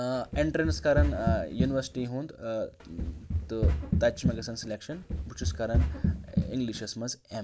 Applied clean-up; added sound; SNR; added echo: none; Run; -2 dB; none.